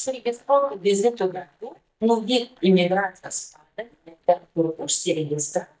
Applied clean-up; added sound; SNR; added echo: neural mask model DeepFilterNet 3.